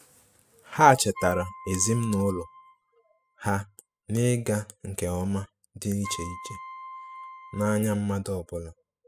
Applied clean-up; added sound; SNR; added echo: classical method spectral subtraction.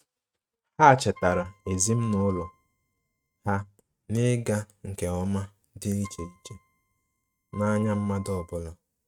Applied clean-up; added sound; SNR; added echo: neural mask model RNNoise.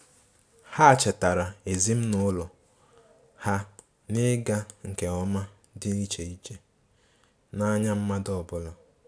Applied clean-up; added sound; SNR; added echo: none; none; none; none.